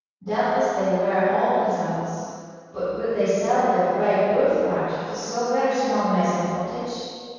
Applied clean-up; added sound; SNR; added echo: none; none; none; reverberation time 2.2 s.